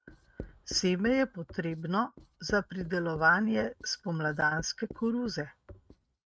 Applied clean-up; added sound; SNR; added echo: neural mask model RNNoise.